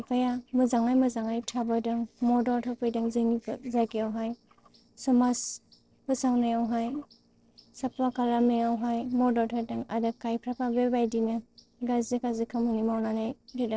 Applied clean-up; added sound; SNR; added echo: neural separator model SepFormer DNS4.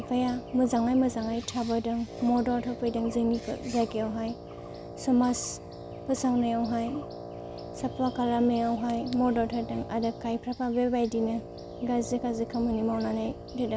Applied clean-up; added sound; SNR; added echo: none; Wind instrument, woodwind instrument; 14 dB; none.